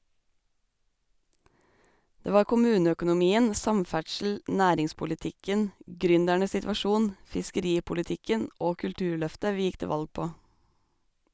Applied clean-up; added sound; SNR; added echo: none; none; none; none.